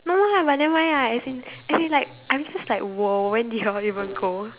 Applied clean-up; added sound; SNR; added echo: none; none; none; none.